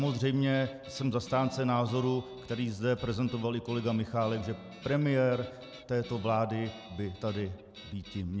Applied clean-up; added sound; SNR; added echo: none; Guitar; 20 dB; none.